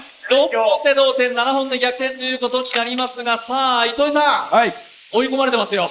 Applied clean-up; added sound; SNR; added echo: neural mask model Resemble Enhance denoiser.